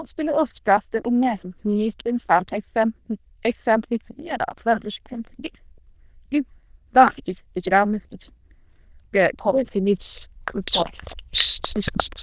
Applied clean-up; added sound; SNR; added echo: neural diffusion model UNIVERSE++.